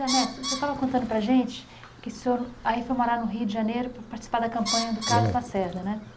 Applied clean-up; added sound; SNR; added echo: none; Bird; 10 dB; none.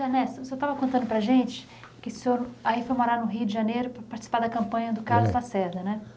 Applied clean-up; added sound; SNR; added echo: none; none; none; none.